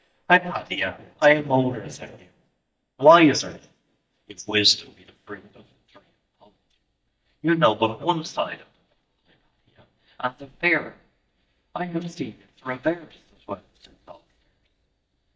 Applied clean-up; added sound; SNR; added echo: neural mask model DeepFilterNet 3.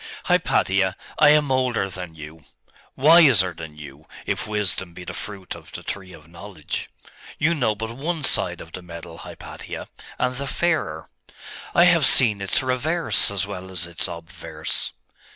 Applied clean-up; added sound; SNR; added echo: none; none; none; none.